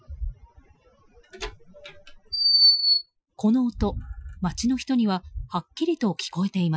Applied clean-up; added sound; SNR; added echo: classical method Wiener filter.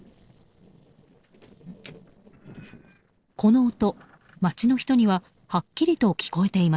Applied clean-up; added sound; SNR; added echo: neural separator model SepFormer DNS4.